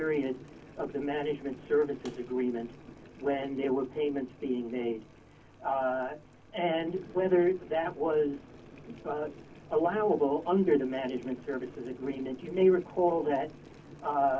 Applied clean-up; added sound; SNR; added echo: none; Boiling; 19 dB; reverberation time 0.3 s.